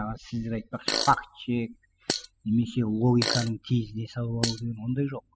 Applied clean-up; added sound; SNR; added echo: classical method spectral subtraction.